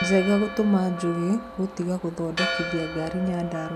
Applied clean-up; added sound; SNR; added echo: none; Church bell; 8 dB; none.